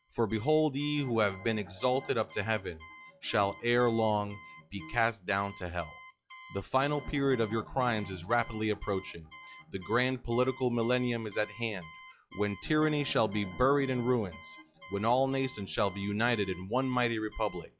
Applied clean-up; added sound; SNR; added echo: classical method log-MMSE.